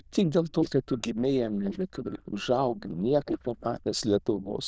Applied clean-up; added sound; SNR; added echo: neural diffusion model UNIVERSE++.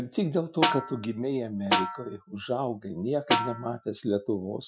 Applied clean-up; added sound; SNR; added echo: classical method Wiener filter.